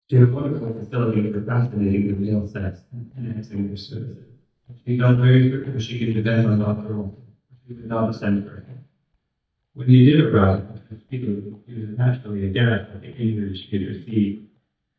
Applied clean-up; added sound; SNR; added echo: neural mask model DeepFilterNet 3.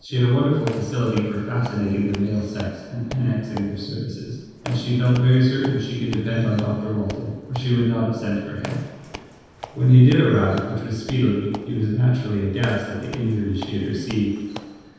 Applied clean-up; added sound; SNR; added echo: none; Squeak / Walk, footsteps; 18 dB; reverberation time 1.2 s.